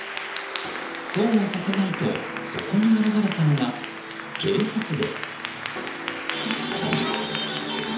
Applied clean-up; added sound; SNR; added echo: none; Applause / Clapping; 8 dB; reverberation time 1.2 s.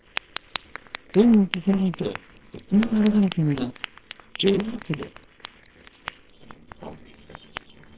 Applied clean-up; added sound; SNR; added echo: neural separator model SepFormer WHAMR!.